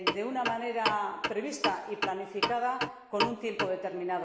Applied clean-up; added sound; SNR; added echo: none; Clock; 2 dB; reverberation time 1.0 s.